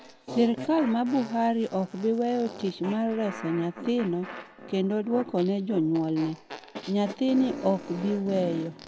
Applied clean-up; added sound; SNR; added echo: none; Fart; 13 dB; none.